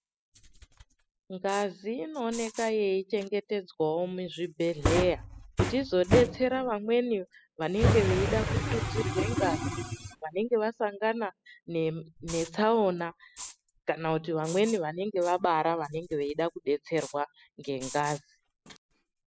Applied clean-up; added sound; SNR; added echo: classical method spectral subtraction.